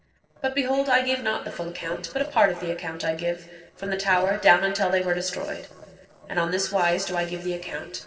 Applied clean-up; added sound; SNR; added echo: neural separator model SepFormer DNS4.